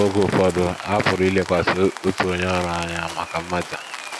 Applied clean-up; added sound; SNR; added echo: none; Rain; 13 dB; none.